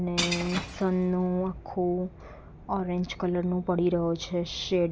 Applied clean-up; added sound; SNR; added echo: none; Shatter / Crushing; 9 dB; none.